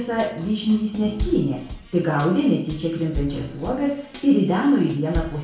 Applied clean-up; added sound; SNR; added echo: none; Bass drum / Snare drum / Drum kit; 12 dB; reverberation time 0.5 s.